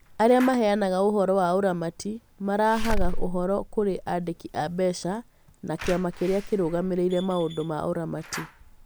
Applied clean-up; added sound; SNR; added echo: none; Slam / Alarm; 7 dB; none.